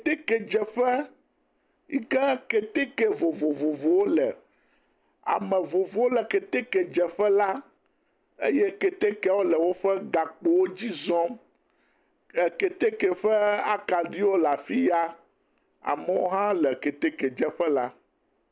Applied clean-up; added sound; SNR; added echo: none; none; none; none.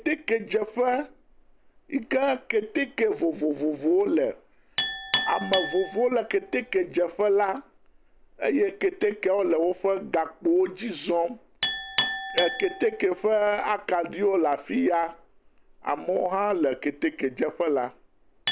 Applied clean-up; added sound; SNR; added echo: none; Chink, clink; 11 dB; none.